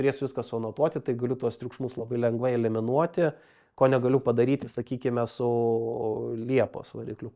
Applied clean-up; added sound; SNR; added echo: neural mask model DeepFilterNet 3.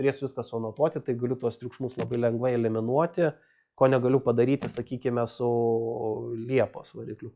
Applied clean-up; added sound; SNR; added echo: classical method log-MMSE.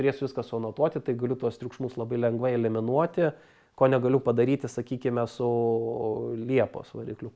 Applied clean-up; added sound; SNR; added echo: none; none; none; none.